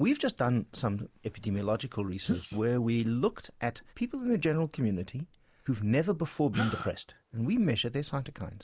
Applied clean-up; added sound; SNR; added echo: neural mask model Resemble Enhance denoiser.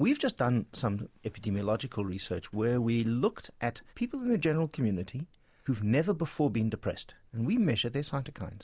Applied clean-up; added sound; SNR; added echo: none; none; none; none.